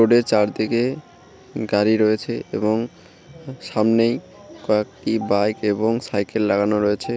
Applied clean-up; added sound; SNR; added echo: none; none; none; none.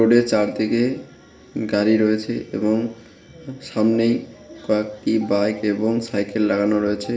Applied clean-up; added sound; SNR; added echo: none; none; none; reverberation time 0.6 s.